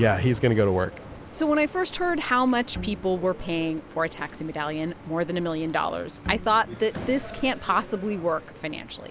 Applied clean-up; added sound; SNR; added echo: none; Bowed string instrument; 14 dB; none.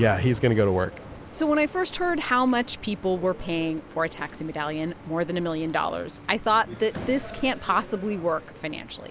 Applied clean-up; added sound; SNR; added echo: none; none; none; none.